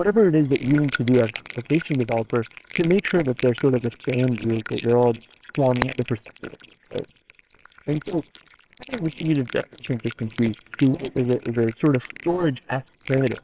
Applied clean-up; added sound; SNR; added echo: neural separator model SepFormer WHAMR!.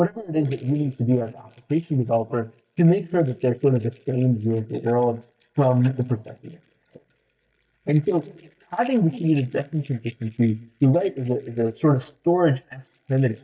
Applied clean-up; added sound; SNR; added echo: neural mask model DeepFilterNet 3.